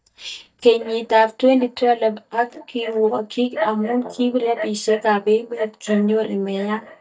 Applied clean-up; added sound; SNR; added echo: neural mask model DeepFilterNet 3.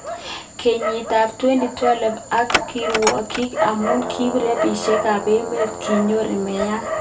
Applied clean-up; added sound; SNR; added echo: none; Dog; 4 dB; reverberation time 0.2 s.